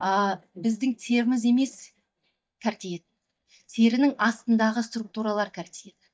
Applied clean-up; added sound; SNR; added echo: neural mask model DeepFilterNet 3.